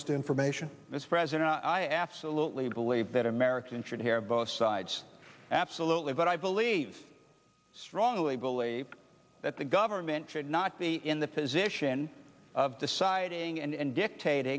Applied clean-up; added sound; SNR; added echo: none; none; none; none.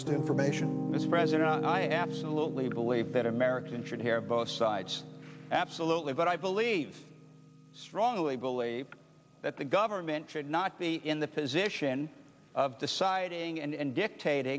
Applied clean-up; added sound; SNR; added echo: none; Piano; 7 dB; none.